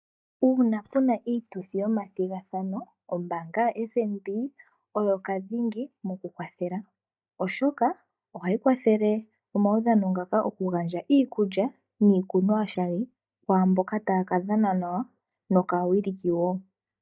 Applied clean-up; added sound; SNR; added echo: neural mask model DeepFilterNet 3.